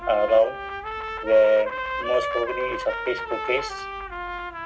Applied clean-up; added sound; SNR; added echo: none; Trumpet; 7 dB; none.